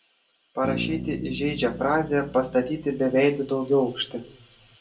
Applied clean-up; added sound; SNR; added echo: none; Bass guitar; 11 dB; reverberation time 0.2 s.